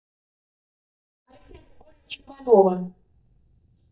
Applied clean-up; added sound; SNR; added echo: neural mask model DeepFilterNet 3.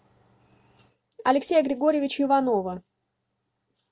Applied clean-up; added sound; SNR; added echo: none; none; none; none.